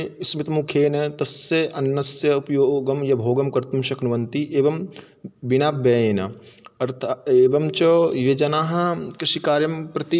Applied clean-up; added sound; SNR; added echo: none; none; none; none.